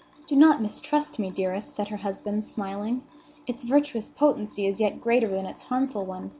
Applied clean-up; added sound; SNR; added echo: none; none; none; none.